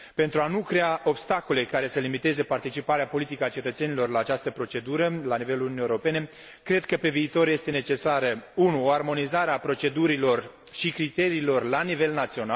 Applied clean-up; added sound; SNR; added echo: none; none; none; none.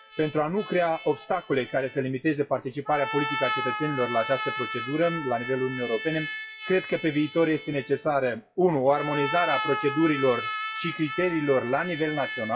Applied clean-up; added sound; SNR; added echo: classical method WPE with log-MMSE.